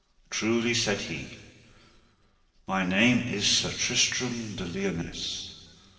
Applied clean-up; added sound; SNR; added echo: neural separator model SepFormer DNS4.